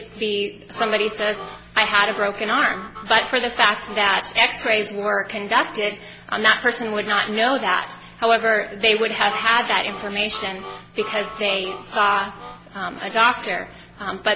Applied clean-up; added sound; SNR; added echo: none; Harmonica; 14 dB; none.